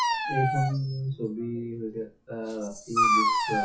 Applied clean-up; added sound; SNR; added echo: classical method WPE with log-MMSE.